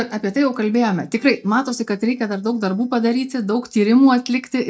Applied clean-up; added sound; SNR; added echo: neural mask model DeepFilterNet 3.